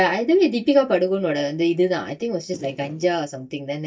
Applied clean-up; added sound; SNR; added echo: neural mask model DeepFilterNet 3.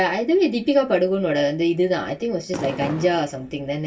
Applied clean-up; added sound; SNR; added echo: none; Fireworks; 12 dB; reverberation time 0.1 s.